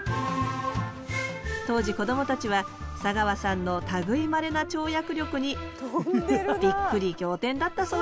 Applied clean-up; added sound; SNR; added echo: none; none; none; none.